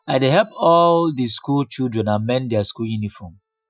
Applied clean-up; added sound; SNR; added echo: classical method Wiener filter.